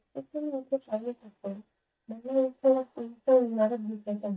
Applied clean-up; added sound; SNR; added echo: neural mask model DeepFilterNet 3.